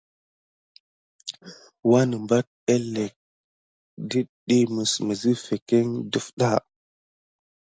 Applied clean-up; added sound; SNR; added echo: none; none; none; none.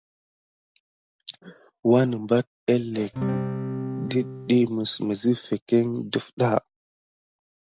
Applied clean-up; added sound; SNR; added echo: none; Acoustic guitar / Strum; 4 dB; none.